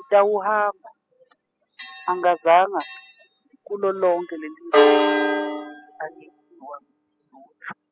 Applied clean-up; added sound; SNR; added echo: classical method spectral subtraction.